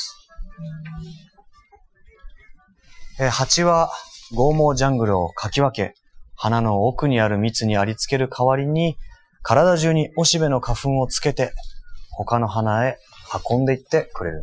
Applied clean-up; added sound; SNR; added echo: classical method Wiener filter.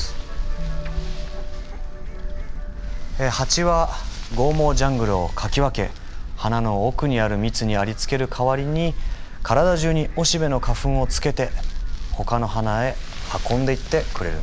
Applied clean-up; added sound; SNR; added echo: none; Gull, seagull; 1 dB; none.